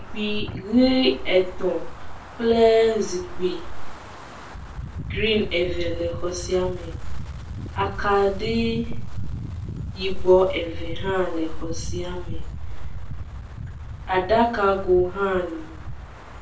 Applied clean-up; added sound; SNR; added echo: none; Wind; 11 dB; reverberation time 0.3 s.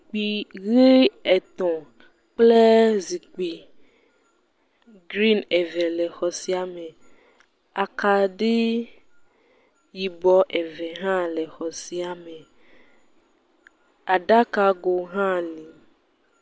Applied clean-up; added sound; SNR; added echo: none; none; none; none.